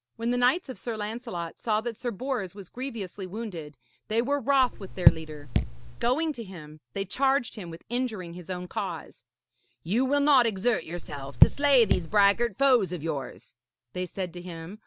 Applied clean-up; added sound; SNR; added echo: none; Raindrop / Drip; -3 dB; none.